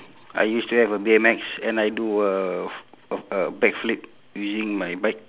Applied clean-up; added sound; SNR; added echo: none; none; none; none.